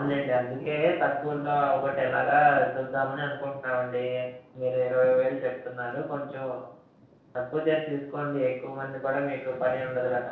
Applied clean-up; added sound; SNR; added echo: neural separator model SepFormer DNS4.